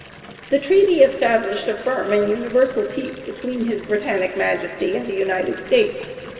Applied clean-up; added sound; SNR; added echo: none; Fill (with liquid) / Bathtub (filling or washing) / Water tap, faucet; 20 dB; reverberation time 2.4 s.